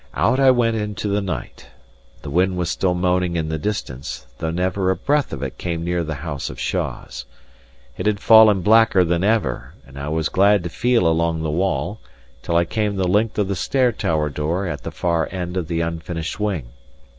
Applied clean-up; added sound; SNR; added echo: none; none; none; none.